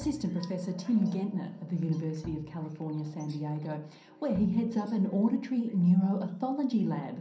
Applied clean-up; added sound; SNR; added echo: none; Bowed string instrument; 19 dB; reverberation time 0.6 s.